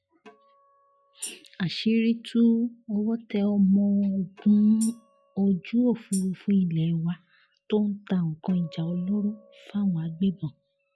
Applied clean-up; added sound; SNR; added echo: classical method log-MMSE.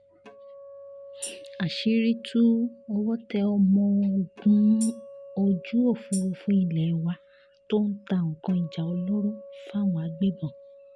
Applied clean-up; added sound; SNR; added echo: none; Acoustic guitar + Tambourine; 19 dB; none.